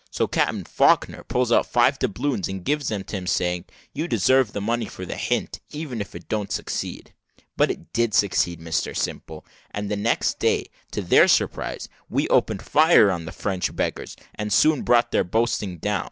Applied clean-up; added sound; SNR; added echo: none; none; none; none.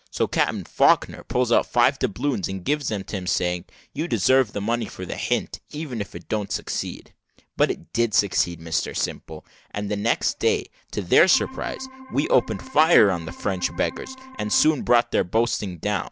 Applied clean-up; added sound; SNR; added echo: none; Organ; 16 dB; none.